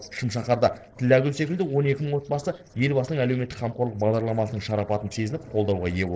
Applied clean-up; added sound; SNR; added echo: neural separator model SepFormer DNS4.